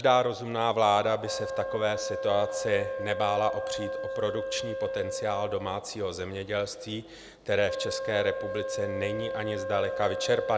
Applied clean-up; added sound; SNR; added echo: none; Wind instrument, woodwind instrument; 6 dB; none.